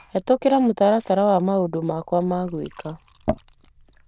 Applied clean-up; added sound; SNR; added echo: neural diffusion model UNIVERSE++.